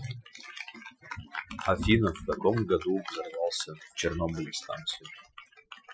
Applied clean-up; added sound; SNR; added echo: classical method Wiener filter.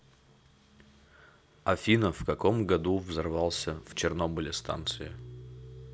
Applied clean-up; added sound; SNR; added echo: none; none; none; none.